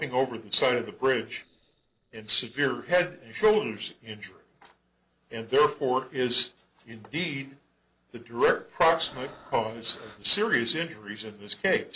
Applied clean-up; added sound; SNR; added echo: neural separator model SepFormer DNS4.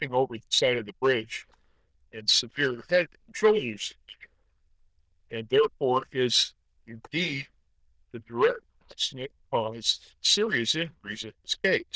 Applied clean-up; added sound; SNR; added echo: neural diffusion model UNIVERSE++.